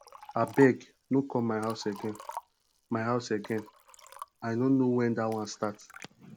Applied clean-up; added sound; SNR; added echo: none; Liquid; 18 dB; none.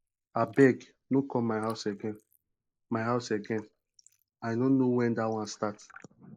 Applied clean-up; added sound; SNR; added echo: neural mask model Resemble Enhance denoiser.